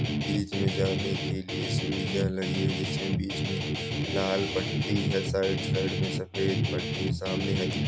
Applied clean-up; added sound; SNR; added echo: none; Guitar; -2 dB; none.